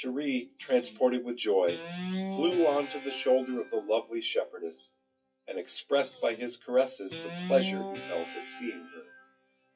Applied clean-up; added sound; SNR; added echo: classical method WPE with log-MMSE.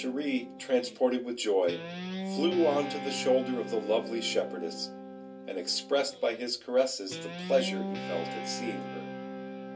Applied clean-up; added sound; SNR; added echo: none; Guitar; 8 dB; reverberation time 0.2 s.